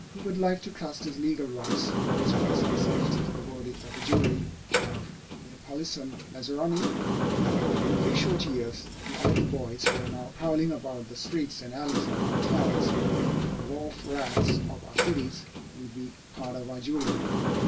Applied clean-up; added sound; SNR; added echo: none; Sliding door; -4 dB; reverberation time 0.2 s.